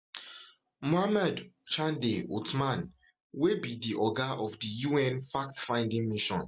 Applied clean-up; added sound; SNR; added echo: none; none; none; none.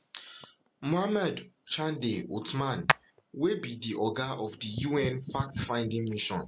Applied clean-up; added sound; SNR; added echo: none; Hands; 6 dB; none.